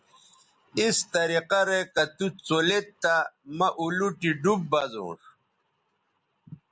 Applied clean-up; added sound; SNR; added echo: none; none; none; none.